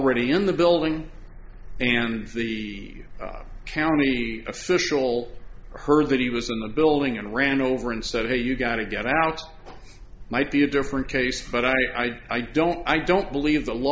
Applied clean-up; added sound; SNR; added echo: none; none; none; none.